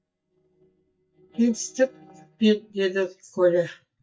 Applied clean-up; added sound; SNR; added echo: neural mask model DeepFilterNet 3.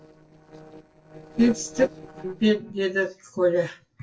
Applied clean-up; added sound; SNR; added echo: neural separator model SepFormer DNS4.